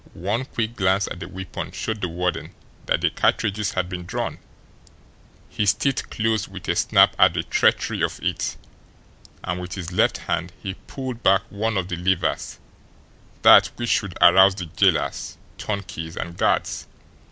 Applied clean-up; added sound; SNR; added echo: none; none; none; none.